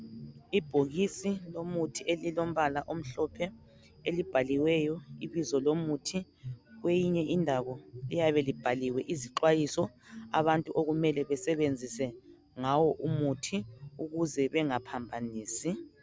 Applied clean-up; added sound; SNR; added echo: none; none; none; none.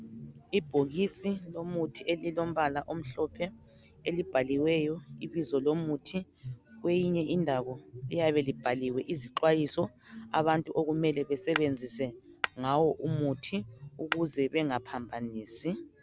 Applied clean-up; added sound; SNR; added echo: none; Shatter; 9 dB; none.